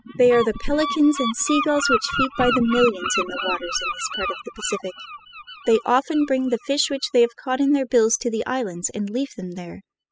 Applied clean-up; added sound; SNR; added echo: classical method spectral subtraction.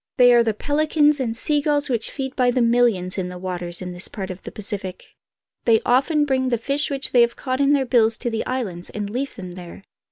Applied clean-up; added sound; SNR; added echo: none; none; none; none.